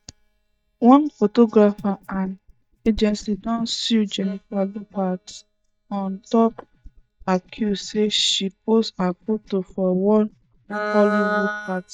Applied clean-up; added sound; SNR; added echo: neural mask model DeepFilterNet 3.